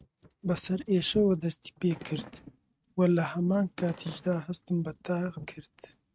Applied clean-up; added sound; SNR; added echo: neural mask model RNNoise.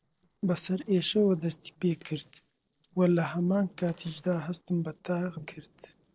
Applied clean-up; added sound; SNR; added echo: neural separator model SepFormer DNS4.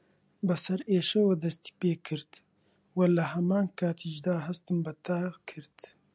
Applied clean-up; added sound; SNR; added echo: none; none; none; none.